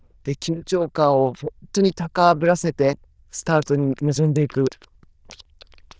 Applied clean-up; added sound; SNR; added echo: neural diffusion model UNIVERSE++.